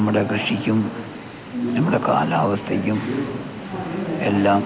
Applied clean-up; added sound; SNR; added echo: none; none; none; none.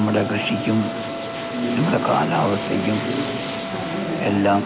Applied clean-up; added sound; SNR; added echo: none; Wind instrument, woodwind instrument + Aircraft; 7 dB; none.